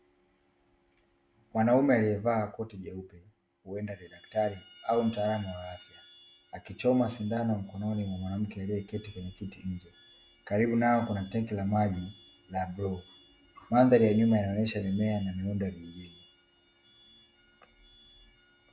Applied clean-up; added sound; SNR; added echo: none; none; none; none.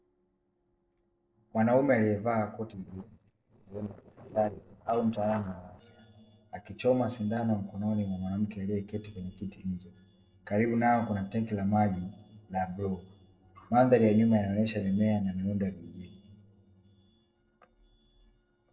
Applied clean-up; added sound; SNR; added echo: neural separator model SepFormer DNS4.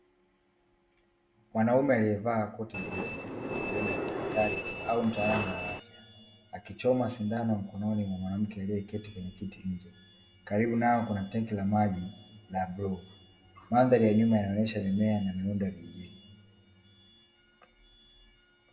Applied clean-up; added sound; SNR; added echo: none; Train; 3 dB; reverberation time 1.3 s.